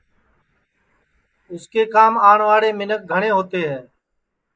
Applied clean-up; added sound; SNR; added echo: neural mask model Resemble Enhance denoiser.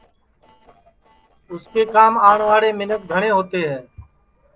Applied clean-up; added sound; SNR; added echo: neural separator model SepFormer DNS4.